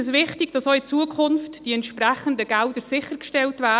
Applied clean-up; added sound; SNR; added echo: none; none; none; none.